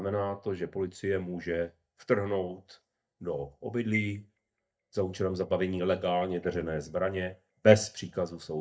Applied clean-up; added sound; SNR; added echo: neural mask model DeepFilterNet 3.